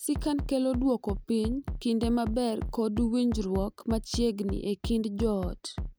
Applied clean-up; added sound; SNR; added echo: none; Bass drum; 8 dB; none.